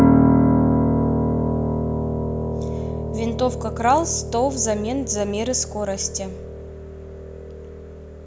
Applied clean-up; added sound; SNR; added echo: none; Piano; -5 dB; none.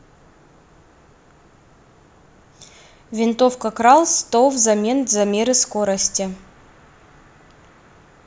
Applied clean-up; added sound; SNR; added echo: none; none; none; none.